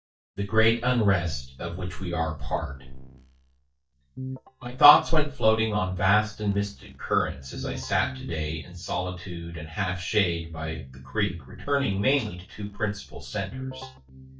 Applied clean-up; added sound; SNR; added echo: neural mask model DeepFilterNet 3.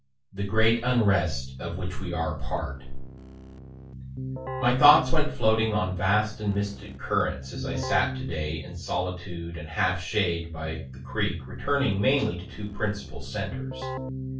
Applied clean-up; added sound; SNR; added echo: none; Keyboard (musical); 11 dB; reverberation time 0.3 s.